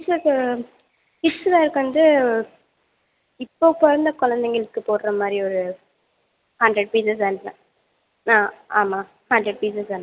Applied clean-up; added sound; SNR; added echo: none; none; none; none.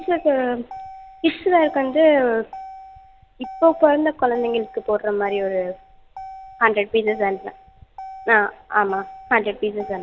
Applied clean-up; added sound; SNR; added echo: none; Motor vehicle (road); 18 dB; none.